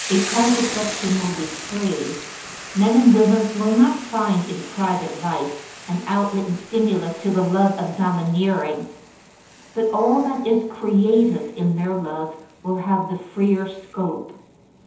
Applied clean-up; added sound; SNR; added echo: none; Boiling / Hiss; 15 dB; reverberation time 0.8 s.